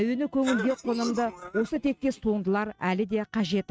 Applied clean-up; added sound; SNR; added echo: neural mask model RNNoise.